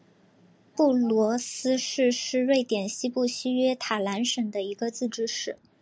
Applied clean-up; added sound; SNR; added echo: none; none; none; none.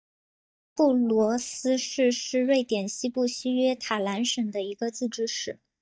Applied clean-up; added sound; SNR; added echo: neural mask model DeepFilterNet 3.